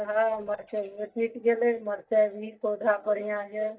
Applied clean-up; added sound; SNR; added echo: neural mask model DeepFilterNet 3.